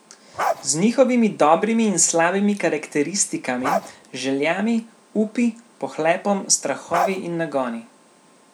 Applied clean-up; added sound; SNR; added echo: none; Bark; 7 dB; none.